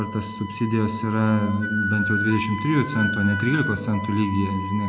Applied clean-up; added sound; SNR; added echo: none; Wind instrument, woodwind instrument; 6 dB; none.